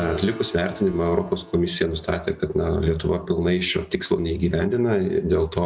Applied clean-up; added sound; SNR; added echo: none; Keyboard (musical); 20 dB; none.